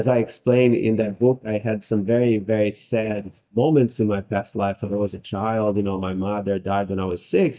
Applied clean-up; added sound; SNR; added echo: neural mask model DeepFilterNet 3.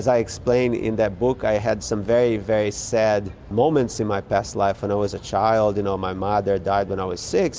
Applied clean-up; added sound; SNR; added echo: none; none; none; none.